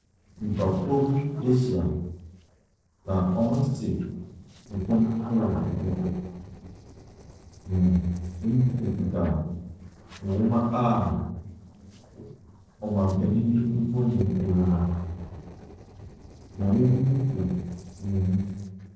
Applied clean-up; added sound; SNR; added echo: neural separator model SepFormer DNS4.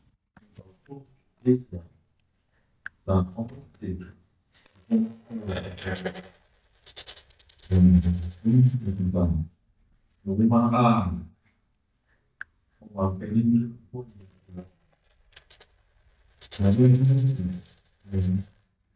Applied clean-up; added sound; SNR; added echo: neural mask model DeepFilterNet 3.